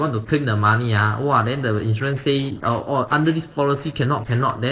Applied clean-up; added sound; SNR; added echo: neural separator model SepFormer DNS4.